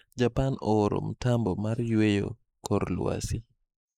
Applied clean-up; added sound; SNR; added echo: neural mask model Resemble Enhance denoiser.